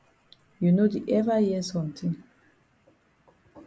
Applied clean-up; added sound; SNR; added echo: none; none; none; none.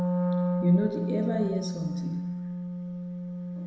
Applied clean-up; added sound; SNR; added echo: none; Wind instrument, woodwind instrument; -1 dB; reverberation time 1.0 s.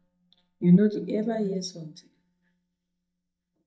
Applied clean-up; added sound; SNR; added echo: neural mask model DeepFilterNet 3.